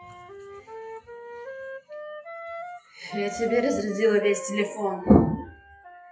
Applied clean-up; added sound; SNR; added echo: classical method WPE with log-MMSE.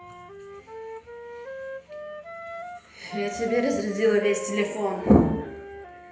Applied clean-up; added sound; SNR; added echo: none; Wind instrument, woodwind instrument; 11 dB; reverberation time 0.8 s.